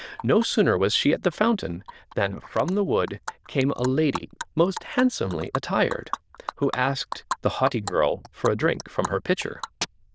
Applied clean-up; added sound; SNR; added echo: neural diffusion model UNIVERSE++.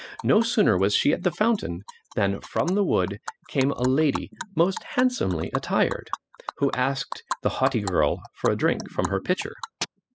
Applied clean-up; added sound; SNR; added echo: classical method spectral subtraction.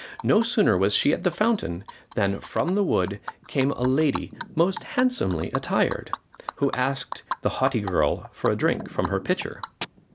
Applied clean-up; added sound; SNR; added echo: none; Animal; 13 dB; none.